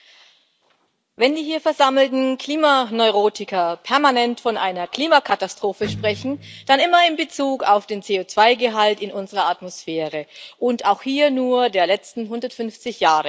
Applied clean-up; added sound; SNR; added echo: none; Electric guitar; 13 dB; none.